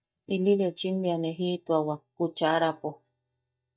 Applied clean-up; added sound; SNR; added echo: neural mask model DeepFilterNet 3.